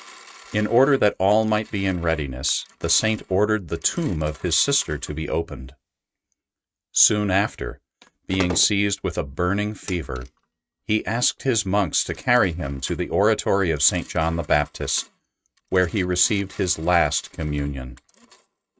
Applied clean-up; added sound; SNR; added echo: neural mask model RNNoise.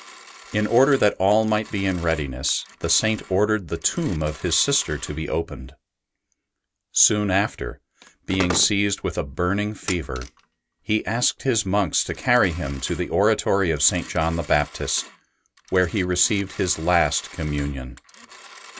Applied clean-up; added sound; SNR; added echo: none; Telephone; 18 dB; none.